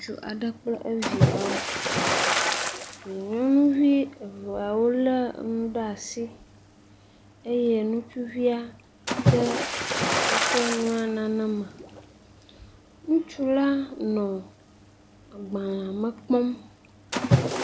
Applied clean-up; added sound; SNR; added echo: none; Splash, splatter; 3 dB; none.